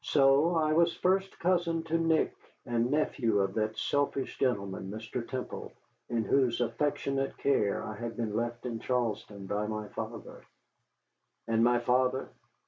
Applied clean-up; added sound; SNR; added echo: none; none; none; none.